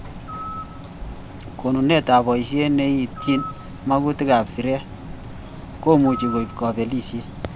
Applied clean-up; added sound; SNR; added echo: none; Bird; 12 dB; none.